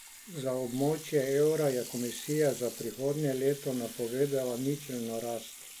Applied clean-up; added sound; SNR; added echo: none; Sink (filling or washing) / Water tap, faucet; 14 dB; none.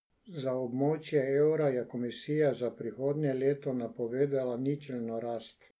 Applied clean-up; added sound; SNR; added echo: none; none; none; none.